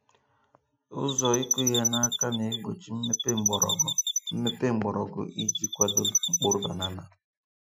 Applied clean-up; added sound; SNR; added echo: classical method Wiener filter.